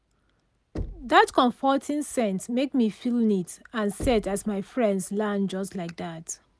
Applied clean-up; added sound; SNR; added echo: none; Knock; 16 dB; none.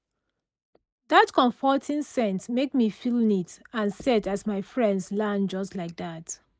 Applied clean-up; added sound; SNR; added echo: neural mask model DeepFilterNet 3.